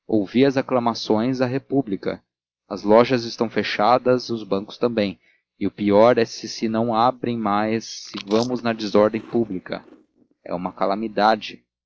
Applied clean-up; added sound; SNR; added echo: neural mask model Resemble Enhance denoiser.